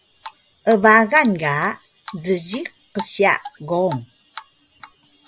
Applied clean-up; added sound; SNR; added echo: none; Drip; 19 dB; none.